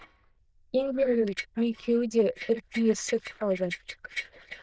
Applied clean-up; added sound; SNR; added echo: neural diffusion model UNIVERSE++.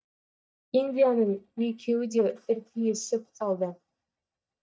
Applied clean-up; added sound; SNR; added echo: neural mask model DeepFilterNet 3.